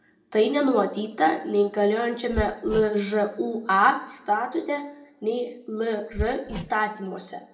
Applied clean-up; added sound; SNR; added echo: none; Hammer; 11 dB; reverberation time 0.5 s.